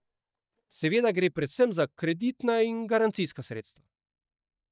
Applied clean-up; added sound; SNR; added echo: neural mask model DeepFilterNet 3.